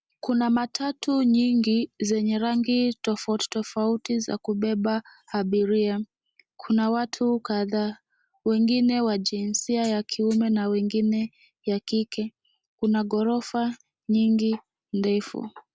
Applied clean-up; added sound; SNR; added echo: none; none; none; none.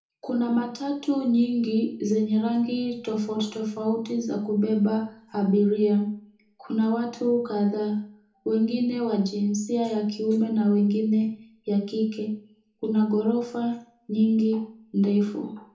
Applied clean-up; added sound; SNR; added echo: none; none; none; reverberation time 0.8 s.